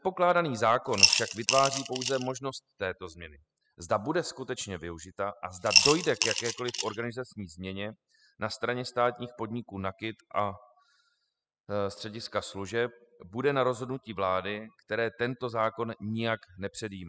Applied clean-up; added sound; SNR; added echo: classical method spectral subtraction.